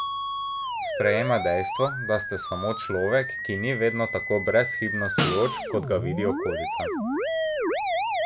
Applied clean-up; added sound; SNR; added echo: none; Snare drum + Musical instrument; 1 dB; none.